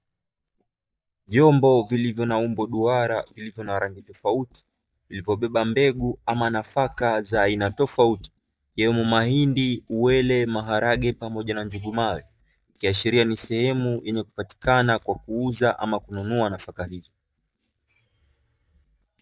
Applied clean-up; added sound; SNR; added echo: neural mask model DeepFilterNet 3.